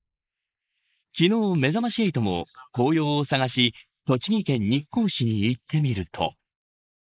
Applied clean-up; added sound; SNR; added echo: neural mask model Resemble Enhance denoiser.